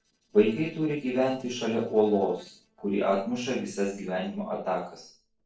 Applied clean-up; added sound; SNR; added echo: neural separator model SepFormer DNS4.